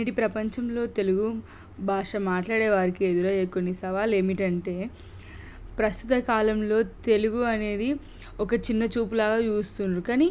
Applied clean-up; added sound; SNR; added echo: none; none; none; none.